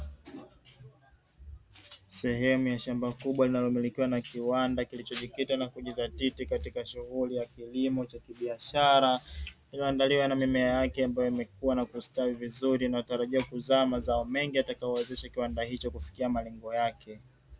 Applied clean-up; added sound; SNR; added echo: none; none; none; none.